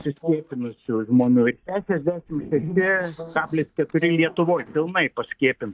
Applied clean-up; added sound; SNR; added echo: neural mask model DeepFilterNet 3.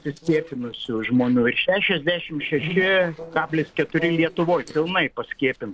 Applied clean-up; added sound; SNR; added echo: neural separator model SepFormer DNS4.